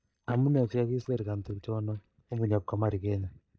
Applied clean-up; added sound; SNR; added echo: neural mask model DeepFilterNet 3.